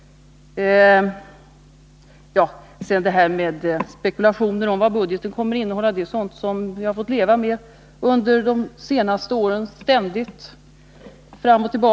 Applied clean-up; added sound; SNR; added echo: none; none; none; none.